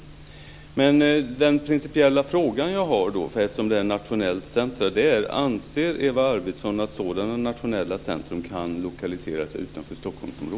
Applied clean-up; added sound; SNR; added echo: none; none; none; none.